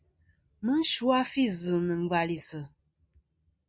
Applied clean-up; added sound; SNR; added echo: none; none; none; none.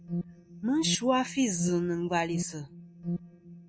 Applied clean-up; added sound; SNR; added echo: none; Alarm; 7 dB; none.